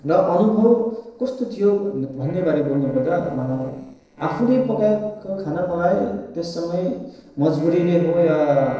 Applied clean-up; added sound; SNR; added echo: neural separator model SepFormer DNS4.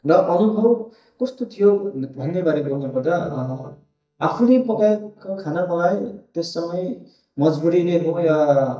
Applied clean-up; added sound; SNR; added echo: neural mask model DeepFilterNet 3.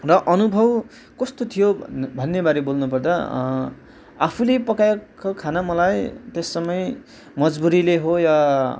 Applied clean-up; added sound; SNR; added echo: none; none; none; none.